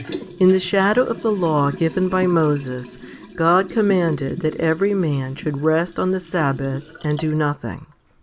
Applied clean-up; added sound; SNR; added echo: none; Liquid; 15 dB; none.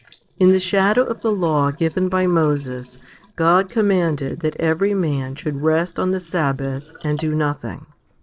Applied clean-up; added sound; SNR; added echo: neural separator model SepFormer DNS4.